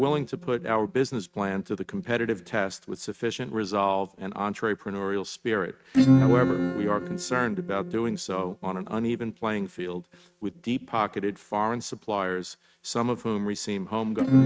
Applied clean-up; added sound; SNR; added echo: neural mask model RNNoise.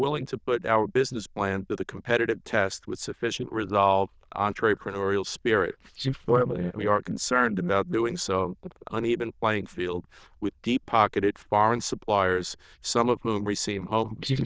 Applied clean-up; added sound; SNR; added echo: neural diffusion model UNIVERSE++.